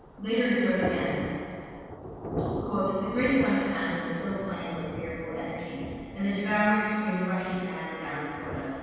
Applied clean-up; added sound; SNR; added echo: none; Thunder; 9 dB; reverberation time 2.1 s.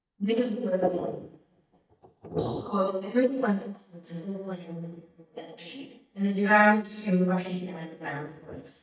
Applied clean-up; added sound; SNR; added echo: neural mask model DeepFilterNet 3.